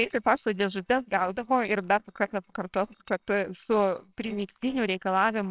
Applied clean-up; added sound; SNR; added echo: neural separator model SepFormer WHAMR!.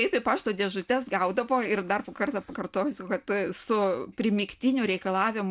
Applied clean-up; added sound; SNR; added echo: none; none; none; none.